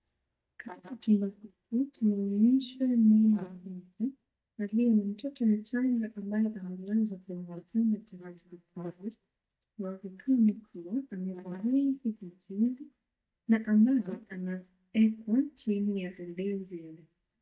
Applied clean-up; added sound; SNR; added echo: neural mask model DeepFilterNet 3.